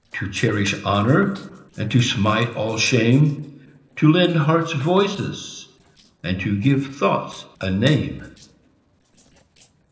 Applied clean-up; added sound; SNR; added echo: neural separator model SepFormer DNS4.